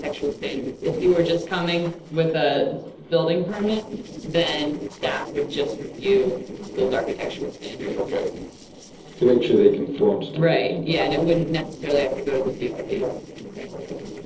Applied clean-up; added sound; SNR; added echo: neural separator model SepFormer DNS4.